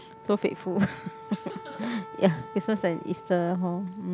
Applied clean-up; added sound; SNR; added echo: none; Wind instrument, woodwind instrument; 16 dB; none.